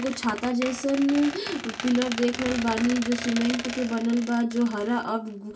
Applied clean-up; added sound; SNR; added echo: none; Squeak; 11 dB; reverberation time 0.2 s.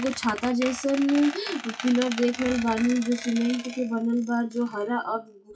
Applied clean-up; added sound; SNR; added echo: classical method WPE with log-MMSE.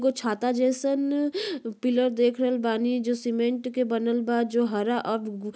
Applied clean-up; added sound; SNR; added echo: none; none; none; none.